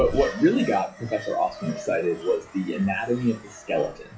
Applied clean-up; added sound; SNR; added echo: classical method WPE with log-MMSE.